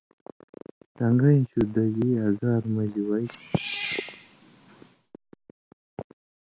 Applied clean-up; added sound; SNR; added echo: none; Cat; 12 dB; none.